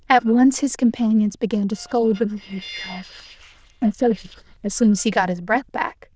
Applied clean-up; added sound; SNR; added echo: neural diffusion model UNIVERSE++.